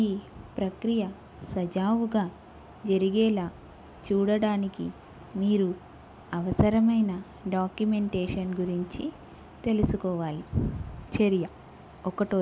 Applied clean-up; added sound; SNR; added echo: none; none; none; none.